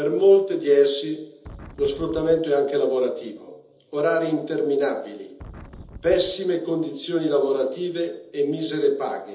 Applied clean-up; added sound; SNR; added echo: none; Wind; 17 dB; reverberation time 1.2 s.